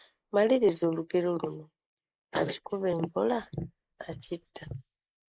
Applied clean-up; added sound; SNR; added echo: neural mask model Resemble Enhance denoiser.